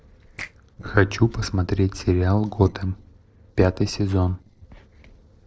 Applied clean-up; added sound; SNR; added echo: neural separator model SepFormer DNS4.